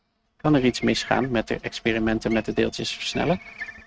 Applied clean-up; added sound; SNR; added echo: neural mask model RNNoise.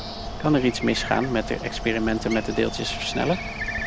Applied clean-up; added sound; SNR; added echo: none; Mechanical fan + Bird; 7 dB; none.